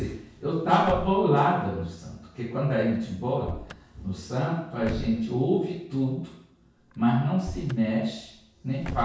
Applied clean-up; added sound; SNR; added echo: none; Slam / Car; 15 dB; reverberation time 0.6 s.